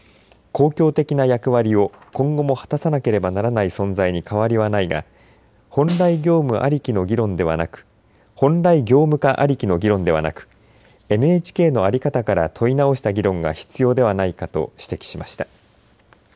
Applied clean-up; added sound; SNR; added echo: none; Snare drum; 18 dB; none.